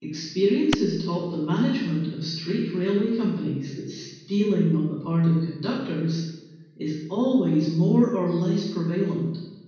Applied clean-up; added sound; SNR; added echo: none; Clapping; 6 dB; reverberation time 1.2 s.